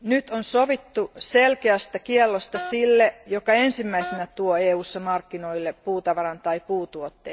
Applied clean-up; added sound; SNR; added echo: none; Wind instrument, woodwind instrument; 13 dB; none.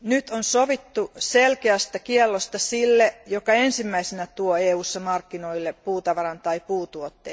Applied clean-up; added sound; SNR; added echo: none; none; none; none.